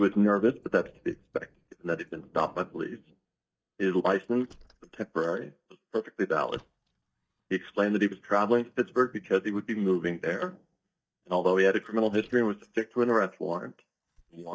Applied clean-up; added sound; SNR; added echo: neural mask model DeepFilterNet 3.